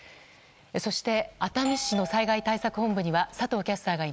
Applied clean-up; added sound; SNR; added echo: none; Doorbell; 12 dB; none.